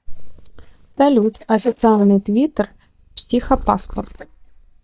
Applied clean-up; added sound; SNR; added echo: neural mask model DeepFilterNet 3.